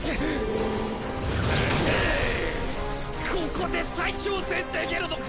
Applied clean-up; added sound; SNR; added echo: none; none; none; none.